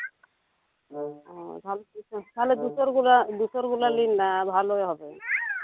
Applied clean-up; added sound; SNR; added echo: none; Brass instrument; 15 dB; none.